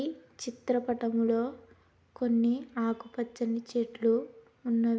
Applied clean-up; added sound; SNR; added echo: none; none; none; none.